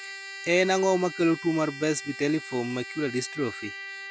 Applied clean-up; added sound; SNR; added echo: none; Trumpet; 12 dB; none.